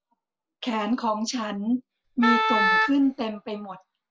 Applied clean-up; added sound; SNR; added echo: none; Wind instrument, woodwind instrument; -4 dB; none.